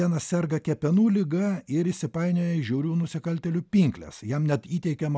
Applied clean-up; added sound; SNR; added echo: none; none; none; none.